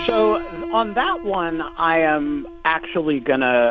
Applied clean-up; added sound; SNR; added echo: none; Piano; 12 dB; none.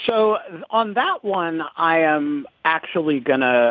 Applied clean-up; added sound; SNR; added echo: none; none; none; none.